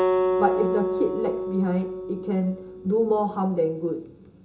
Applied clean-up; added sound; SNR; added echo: none; Acoustic guitar; 2 dB; reverberation time 0.2 s.